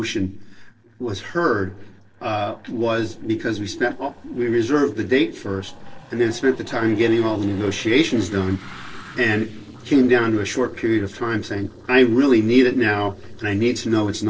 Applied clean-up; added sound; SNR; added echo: neural separator model SepFormer DNS4.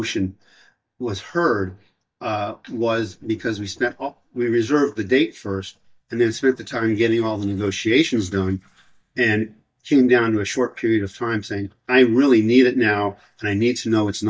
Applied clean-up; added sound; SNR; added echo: neural mask model DeepFilterNet 3.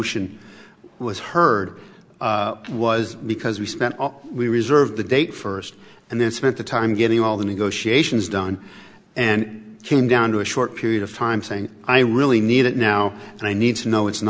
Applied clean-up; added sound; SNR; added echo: none; none; none; none.